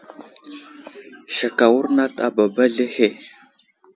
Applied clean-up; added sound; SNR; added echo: none; none; none; none.